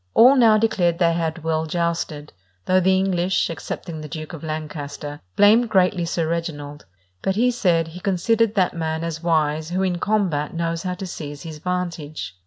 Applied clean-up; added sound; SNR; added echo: none; none; none; none.